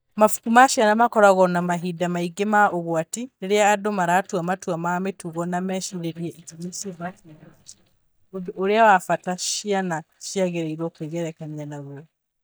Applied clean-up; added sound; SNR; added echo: neural mask model DeepFilterNet 3.